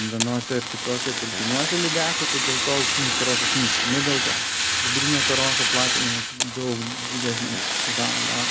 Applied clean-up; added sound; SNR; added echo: none; Fire; -5 dB; none.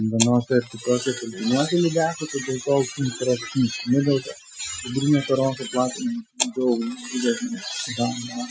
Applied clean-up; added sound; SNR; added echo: classical method Wiener filter.